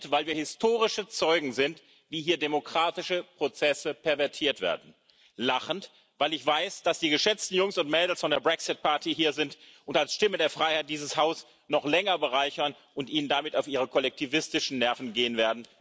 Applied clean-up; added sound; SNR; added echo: none; none; none; none.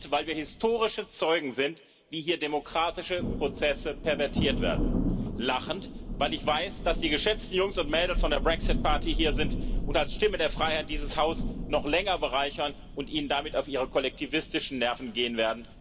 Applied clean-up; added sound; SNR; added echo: none; Thunder; 4 dB; reverberation time 1.1 s.